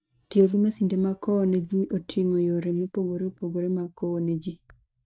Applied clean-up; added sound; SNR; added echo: neural mask model DeepFilterNet 3.